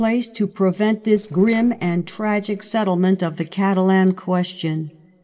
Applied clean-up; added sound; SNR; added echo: neural separator model SepFormer DNS4.